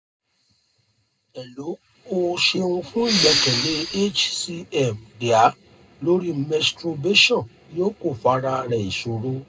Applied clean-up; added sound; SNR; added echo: none; Respiratory sounds; -1 dB; reverberation time 0.2 s.